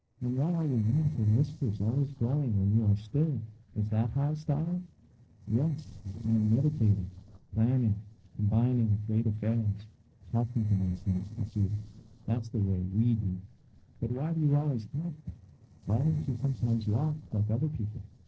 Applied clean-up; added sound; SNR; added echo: neural separator model SepFormer DNS4.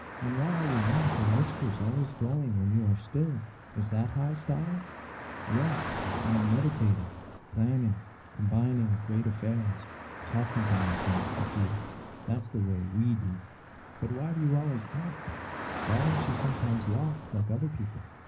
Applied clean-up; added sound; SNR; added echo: none; Traffic noise, roadway noise / Car; 9 dB; reverberation time 0.5 s.